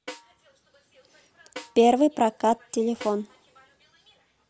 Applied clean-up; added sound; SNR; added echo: none; Snare drum; 20 dB; none.